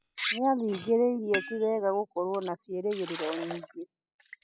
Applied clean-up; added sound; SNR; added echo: classical method spectral subtraction.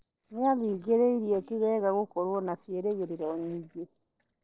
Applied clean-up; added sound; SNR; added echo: neural separator model SepFormer DNS4.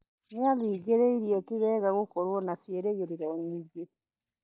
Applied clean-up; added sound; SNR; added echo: neural mask model DeepFilterNet 3.